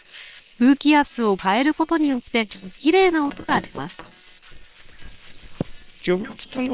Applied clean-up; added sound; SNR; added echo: neural separator model SepFormer WHAM!.